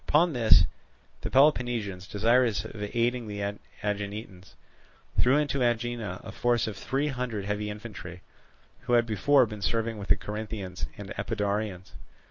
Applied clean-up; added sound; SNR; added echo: none; none; none; none.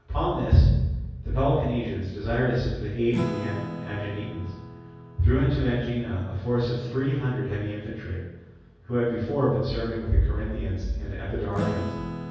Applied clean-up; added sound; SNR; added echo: none; Acoustic guitar / Strum; 13 dB; reverberation time 1.3 s.